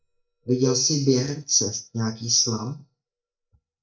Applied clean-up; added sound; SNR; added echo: neural mask model DeepFilterNet 3.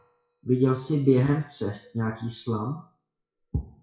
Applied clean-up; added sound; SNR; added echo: classical method WPE with log-MMSE.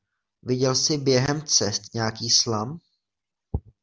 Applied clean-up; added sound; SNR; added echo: none; none; none; none.